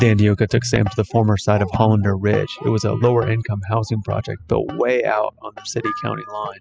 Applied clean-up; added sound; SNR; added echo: classical method spectral subtraction.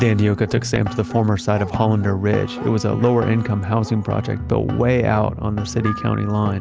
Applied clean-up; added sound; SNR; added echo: none; Bark + Bowed string instrument; 20 dB; none.